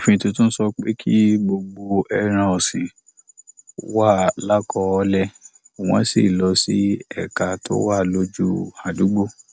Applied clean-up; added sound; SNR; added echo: none; none; none; none.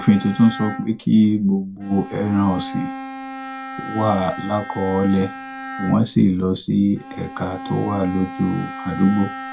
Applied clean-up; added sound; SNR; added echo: none; Bowed string instrument; 12 dB; reverberation time 0.2 s.